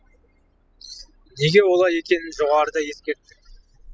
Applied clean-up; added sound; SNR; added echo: classical method spectral subtraction.